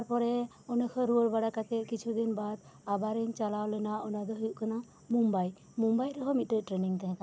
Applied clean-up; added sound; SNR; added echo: none; none; none; none.